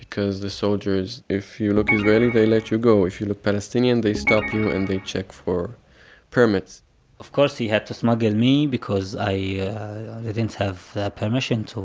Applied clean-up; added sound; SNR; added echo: none; Organ; 5 dB; none.